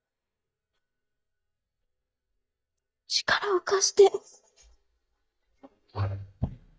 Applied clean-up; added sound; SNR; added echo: neural mask model DeepFilterNet 3.